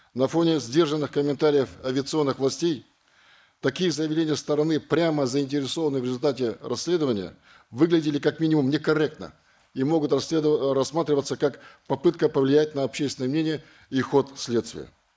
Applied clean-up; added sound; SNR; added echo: neural mask model Resemble Enhance denoiser.